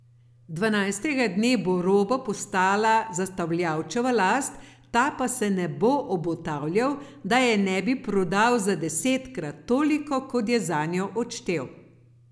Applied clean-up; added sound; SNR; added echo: none; none; none; none.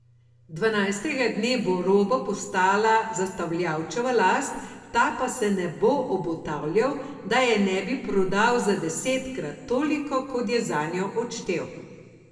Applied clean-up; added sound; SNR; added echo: none; none; none; reverberation time 1.4 s.